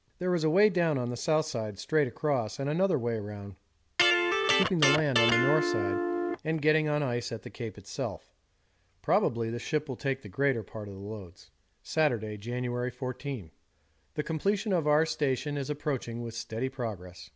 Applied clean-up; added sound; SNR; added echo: none; Electric guitar; -2 dB; none.